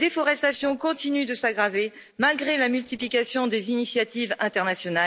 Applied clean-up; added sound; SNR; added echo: neural separator model SepFormer DNS4.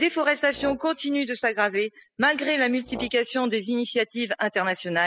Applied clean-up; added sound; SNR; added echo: classical method spectral subtraction.